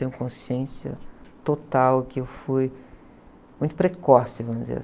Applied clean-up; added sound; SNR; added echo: none; none; none; none.